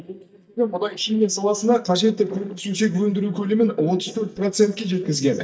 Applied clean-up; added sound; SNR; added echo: neural mask model DeepFilterNet 3.